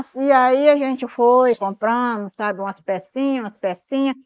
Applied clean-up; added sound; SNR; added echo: neural mask model Resemble Enhance denoiser.